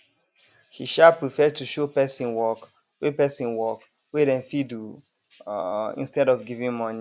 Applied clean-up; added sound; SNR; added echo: none; none; none; none.